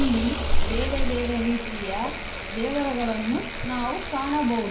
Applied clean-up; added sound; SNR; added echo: none; Bicycle; -1 dB; reverberation time 0.6 s.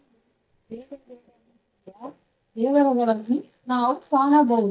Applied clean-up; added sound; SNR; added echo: neural mask model DeepFilterNet 3.